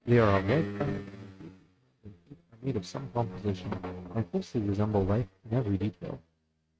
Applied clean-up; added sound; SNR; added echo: neural mask model RNNoise.